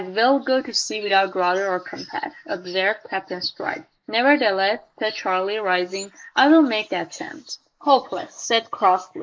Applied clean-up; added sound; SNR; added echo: neural mask model Resemble Enhance denoiser.